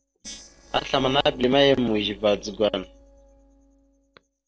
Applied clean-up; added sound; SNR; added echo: neural separator model SepFormer DNS4.